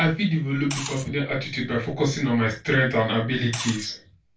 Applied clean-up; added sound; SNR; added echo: none; Liquid; 12 dB; reverberation time 0.2 s.